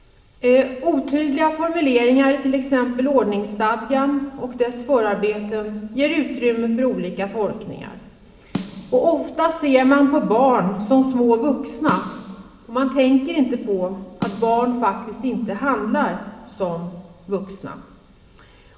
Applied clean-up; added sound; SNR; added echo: none; Snare drum; 15 dB; reverberation time 2.5 s.